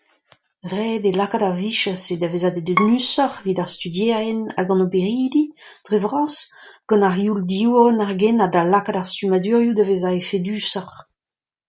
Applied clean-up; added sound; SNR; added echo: none; Bowed string instrument; 9 dB; none.